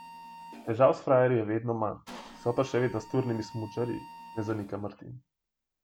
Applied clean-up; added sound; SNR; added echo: none; Mechanisms; 19 dB; none.